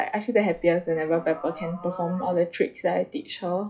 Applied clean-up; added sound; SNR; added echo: classical method log-MMSE.